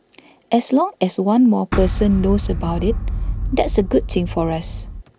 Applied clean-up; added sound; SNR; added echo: none; Boom; 4 dB; none.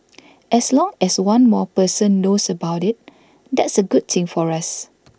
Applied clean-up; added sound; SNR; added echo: none; none; none; none.